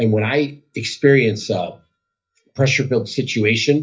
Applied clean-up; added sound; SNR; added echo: neural mask model DeepFilterNet 3.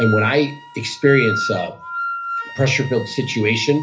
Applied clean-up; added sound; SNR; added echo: none; Wind instrument, woodwind instrument; 8 dB; reverberation time 0.3 s.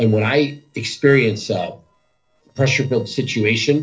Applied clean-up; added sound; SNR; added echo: neural separator model SepFormer DNS4.